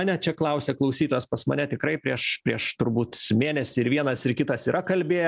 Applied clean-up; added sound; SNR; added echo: none; none; none; none.